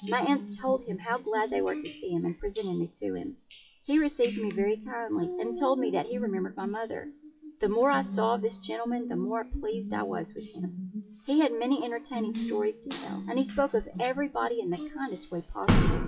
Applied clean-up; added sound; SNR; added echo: classical method WPE with log-MMSE.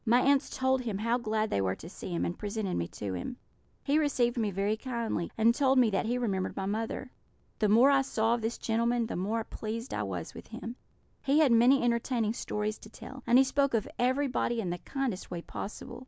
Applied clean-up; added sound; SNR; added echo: none; none; none; none.